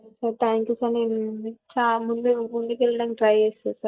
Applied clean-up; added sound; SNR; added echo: neural mask model DeepFilterNet 3.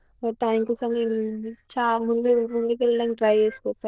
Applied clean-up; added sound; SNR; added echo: neural diffusion model UNIVERSE++.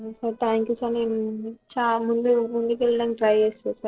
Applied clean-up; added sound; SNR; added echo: neural separator model SepFormer DNS4.